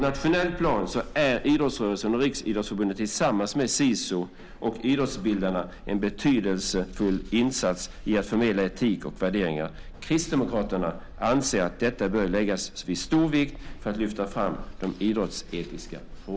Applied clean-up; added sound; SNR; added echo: none; Bark; 15 dB; none.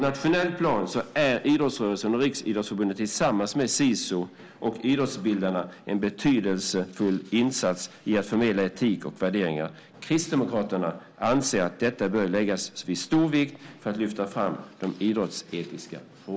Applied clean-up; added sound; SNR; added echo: none; none; none; none.